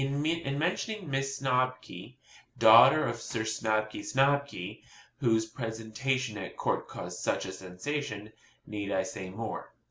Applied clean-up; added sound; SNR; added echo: none; none; none; none.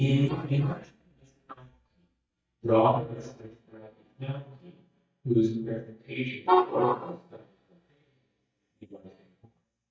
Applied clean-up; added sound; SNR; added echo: neural mask model DeepFilterNet 3.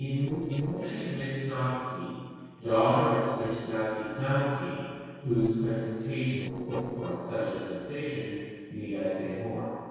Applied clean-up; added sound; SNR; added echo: neural separator model SepFormer DNS4.